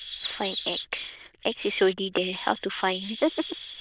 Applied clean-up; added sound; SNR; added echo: neural diffusion model UNIVERSE++.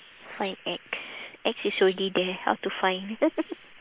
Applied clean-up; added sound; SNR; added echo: neural mask model Resemble Enhance denoiser.